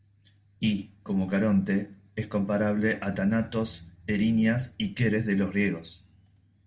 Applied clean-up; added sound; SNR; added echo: none; none; none; none.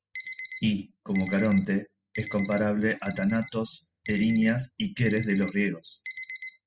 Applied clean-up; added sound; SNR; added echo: classical method spectral subtraction.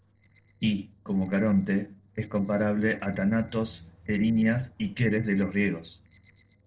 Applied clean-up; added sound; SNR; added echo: neural separator model SepFormer DNS4.